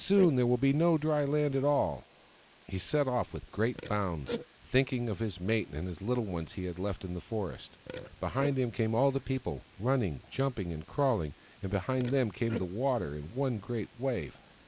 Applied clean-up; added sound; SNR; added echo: neural mask model Resemble Enhance denoiser.